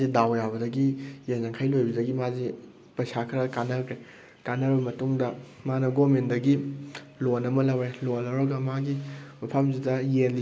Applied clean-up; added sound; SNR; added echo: none; none; none; none.